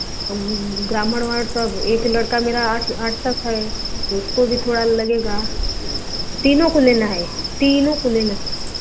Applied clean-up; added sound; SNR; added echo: none; Insect; 5 dB; none.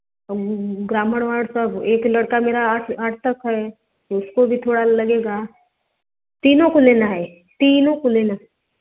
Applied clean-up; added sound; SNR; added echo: none; none; none; none.